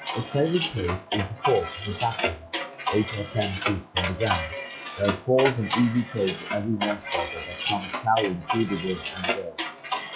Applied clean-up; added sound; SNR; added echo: classical method log-MMSE.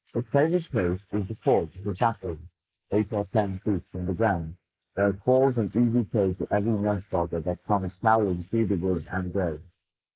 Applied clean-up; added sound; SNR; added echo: neural mask model Resemble Enhance denoiser.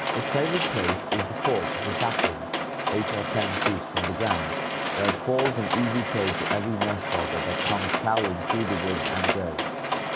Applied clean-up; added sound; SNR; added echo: none; Mechanisms; -2 dB; none.